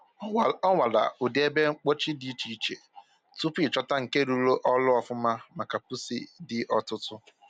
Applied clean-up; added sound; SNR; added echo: none; none; none; none.